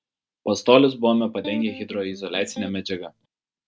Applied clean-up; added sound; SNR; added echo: none; Electric guitar; 15 dB; none.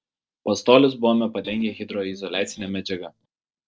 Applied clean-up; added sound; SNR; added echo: neural separator model SepFormer DNS4.